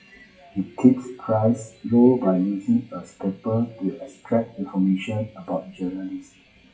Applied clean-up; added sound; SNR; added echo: classical method WPE with log-MMSE.